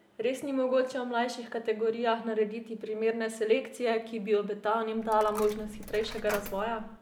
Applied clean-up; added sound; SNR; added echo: none; Coin (dropping); 12 dB; none.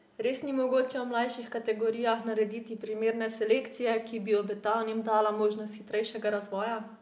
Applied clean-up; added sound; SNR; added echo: none; none; none; none.